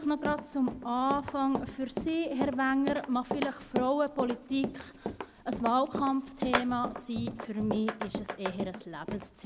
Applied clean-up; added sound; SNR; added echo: none; Run; 6 dB; none.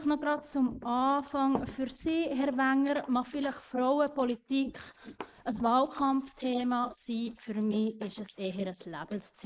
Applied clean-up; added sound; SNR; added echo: neural mask model Resemble Enhance denoiser.